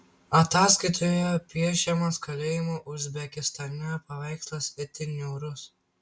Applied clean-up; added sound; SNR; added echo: none; none; none; none.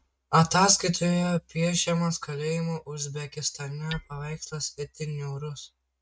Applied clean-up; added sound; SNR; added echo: neural mask model RNNoise.